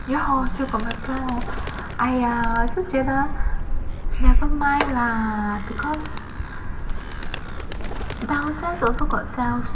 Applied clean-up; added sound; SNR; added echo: none; Animal; -2 dB; reverberation time 2.3 s.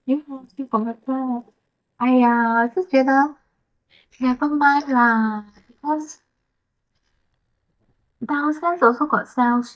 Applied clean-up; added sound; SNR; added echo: neural mask model DeepFilterNet 3.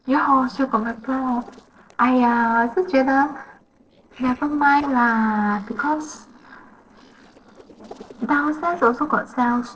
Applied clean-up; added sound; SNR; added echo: neural separator model SepFormer DNS4.